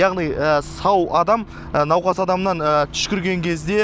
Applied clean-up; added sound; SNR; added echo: none; none; none; none.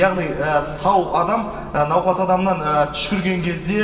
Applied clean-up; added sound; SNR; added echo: none; none; none; reverberation time 2.3 s.